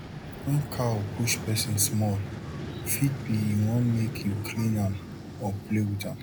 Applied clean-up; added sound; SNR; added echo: none; Vehicle; 8 dB; none.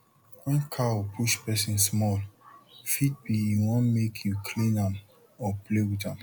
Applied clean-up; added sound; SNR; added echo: none; none; none; none.